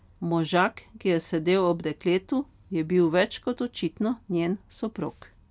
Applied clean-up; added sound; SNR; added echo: none; none; none; none.